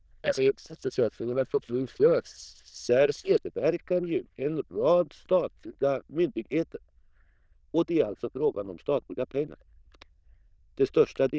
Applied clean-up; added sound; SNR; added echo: neural diffusion model UNIVERSE++.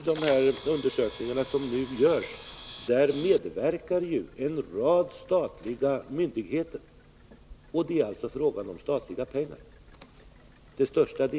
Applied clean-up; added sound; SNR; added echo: none; Camera; 15 dB; none.